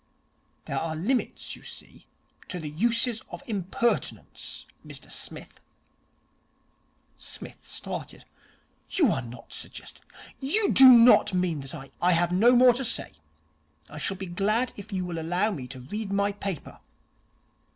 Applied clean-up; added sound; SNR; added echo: none; none; none; none.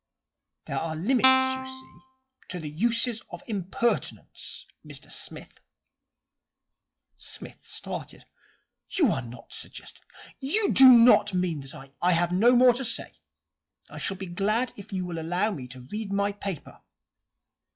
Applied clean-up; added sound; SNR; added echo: classical method log-MMSE.